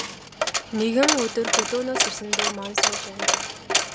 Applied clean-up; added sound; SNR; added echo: none; Coin (dropping); -3 dB; none.